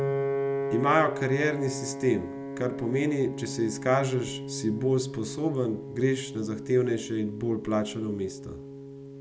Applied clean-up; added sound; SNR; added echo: none; Piano; 6 dB; none.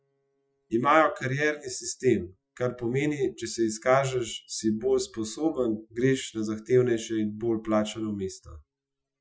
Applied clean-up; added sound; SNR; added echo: classical method Wiener filter.